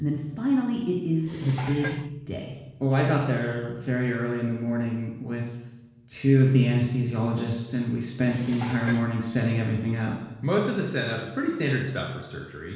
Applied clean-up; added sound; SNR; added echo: none; Dishes, pots, and pans; 16 dB; reverberation time 1.1 s.